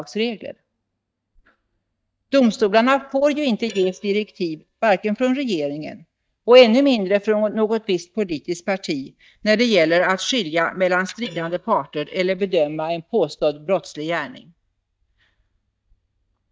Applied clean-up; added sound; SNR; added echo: neural mask model DeepFilterNet 3.